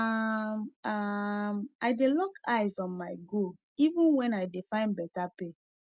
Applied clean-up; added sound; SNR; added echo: none; none; none; none.